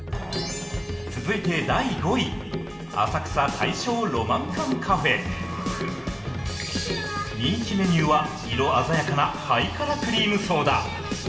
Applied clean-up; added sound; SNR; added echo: none; Drum kit; 8 dB; reverberation time 2.5 s.